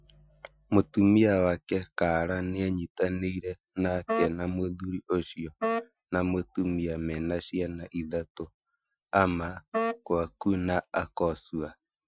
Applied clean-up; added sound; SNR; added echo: classical method Wiener filter.